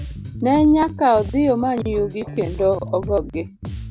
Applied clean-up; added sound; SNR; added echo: none; Bass guitar; 11 dB; none.